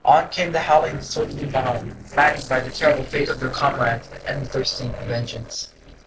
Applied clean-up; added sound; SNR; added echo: neural separator model SepFormer DNS4.